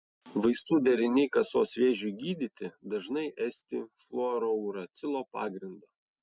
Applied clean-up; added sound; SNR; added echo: none; none; none; none.